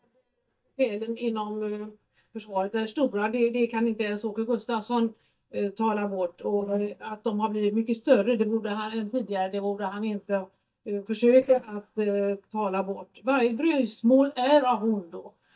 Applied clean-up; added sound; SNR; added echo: neural mask model DeepFilterNet 3.